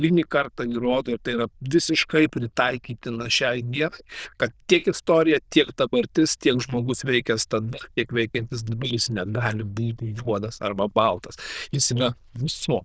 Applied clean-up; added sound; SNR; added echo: neural diffusion model UNIVERSE++.